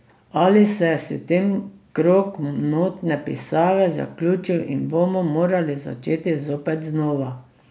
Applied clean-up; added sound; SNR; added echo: none; none; none; none.